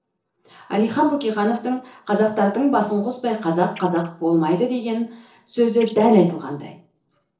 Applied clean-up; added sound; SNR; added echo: neural separator model SepFormer DNS4.